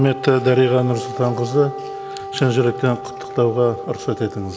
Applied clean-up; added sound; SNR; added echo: none; Wind instrument, woodwind instrument; 12 dB; none.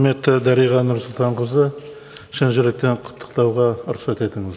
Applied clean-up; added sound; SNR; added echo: none; none; none; none.